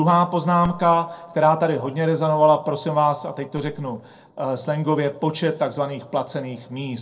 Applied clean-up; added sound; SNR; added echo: neural separator model SepFormer DNS4.